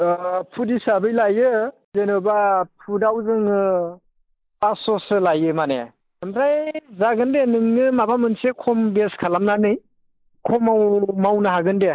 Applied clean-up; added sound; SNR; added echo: neural mask model Resemble Enhance denoiser.